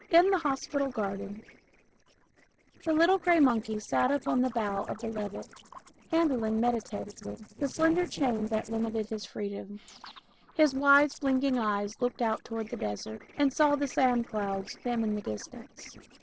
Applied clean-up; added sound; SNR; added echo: neural separator model SepFormer DNS4.